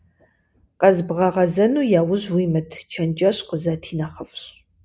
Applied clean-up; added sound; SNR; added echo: none; none; none; none.